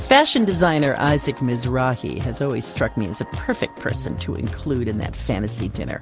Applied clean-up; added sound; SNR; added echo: none; none; none; none.